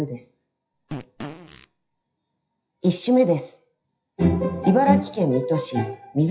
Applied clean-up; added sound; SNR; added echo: classical method WPE with log-MMSE.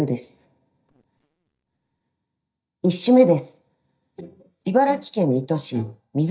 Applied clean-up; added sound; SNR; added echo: neural mask model DeepFilterNet 3.